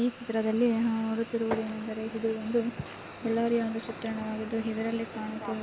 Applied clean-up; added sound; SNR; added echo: none; Frying (food); 19 dB; none.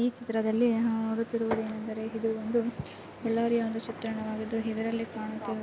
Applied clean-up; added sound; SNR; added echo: none; none; none; none.